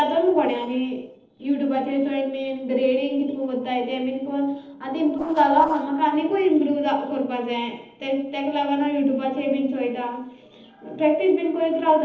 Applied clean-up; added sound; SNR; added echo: neural separator model SepFormer DNS4.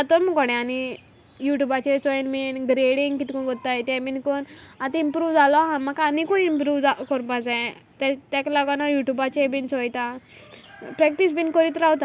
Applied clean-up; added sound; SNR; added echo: none; none; none; none.